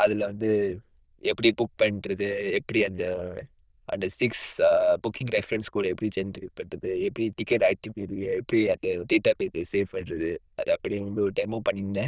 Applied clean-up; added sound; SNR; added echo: neural diffusion model UNIVERSE++.